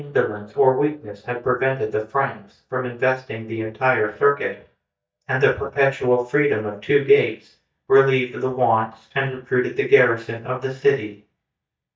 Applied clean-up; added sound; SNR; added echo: neural mask model DeepFilterNet 3.